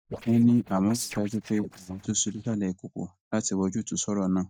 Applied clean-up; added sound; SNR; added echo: neural mask model DeepFilterNet 3.